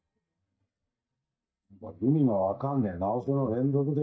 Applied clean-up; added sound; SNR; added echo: neural mask model DeepFilterNet 3.